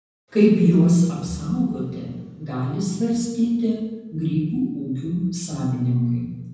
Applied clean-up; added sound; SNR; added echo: none; none; none; reverberation time 1.1 s.